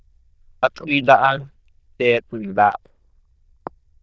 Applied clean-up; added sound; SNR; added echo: neural diffusion model UNIVERSE++.